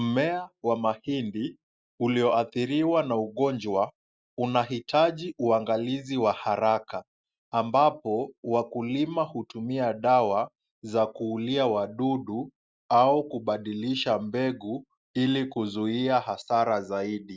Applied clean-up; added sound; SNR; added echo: none; none; none; none.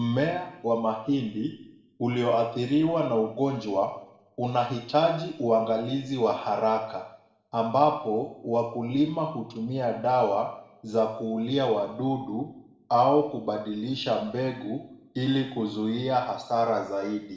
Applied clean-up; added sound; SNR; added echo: none; none; none; reverberation time 0.7 s.